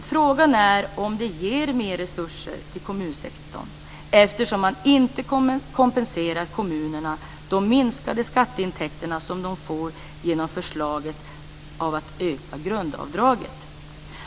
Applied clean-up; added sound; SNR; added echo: none; none; none; none.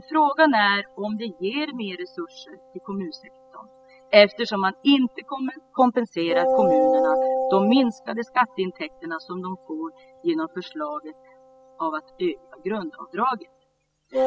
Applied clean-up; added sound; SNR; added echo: classical method spectral subtraction.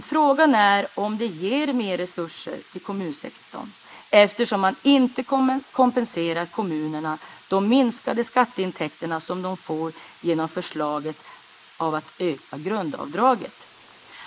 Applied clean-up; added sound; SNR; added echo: neural mask model Resemble Enhance denoiser.